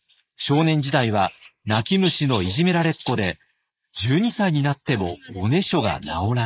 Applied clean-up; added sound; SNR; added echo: neural mask model Resemble Enhance denoiser.